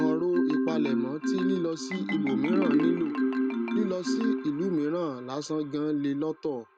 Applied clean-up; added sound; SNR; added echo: none; Marimba, xylophone; 0 dB; none.